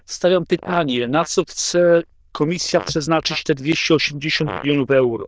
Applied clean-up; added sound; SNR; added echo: neural diffusion model UNIVERSE++.